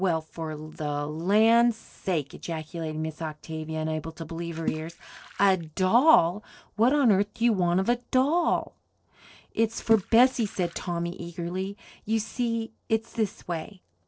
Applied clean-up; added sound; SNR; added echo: neural separator model SepFormer DNS4.